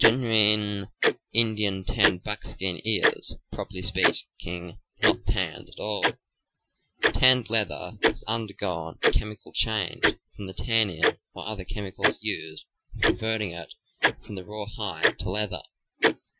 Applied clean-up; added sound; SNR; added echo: classical method Wiener filter.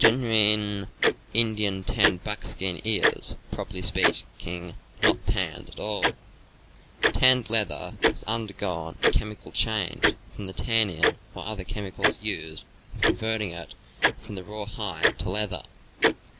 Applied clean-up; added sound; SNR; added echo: none; Tick-tock; 3 dB; none.